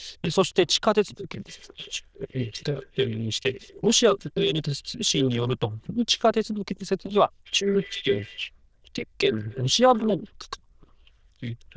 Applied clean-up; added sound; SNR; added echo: neural diffusion model UNIVERSE++.